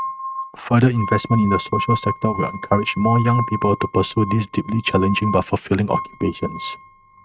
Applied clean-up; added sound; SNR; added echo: neural mask model RNNoise.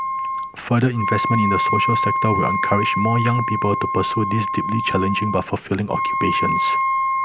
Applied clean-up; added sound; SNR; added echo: none; Wind instrument, woodwind instrument; 0 dB; none.